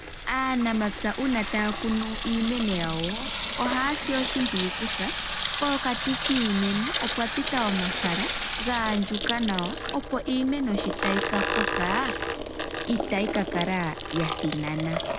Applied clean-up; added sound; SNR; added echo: none; Sink (filling or washing) / Water tap, faucet; 1 dB; none.